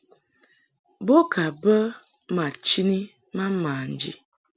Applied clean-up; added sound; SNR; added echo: none; none; none; none.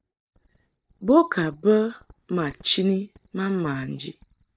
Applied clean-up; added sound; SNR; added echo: neural mask model DeepFilterNet 3.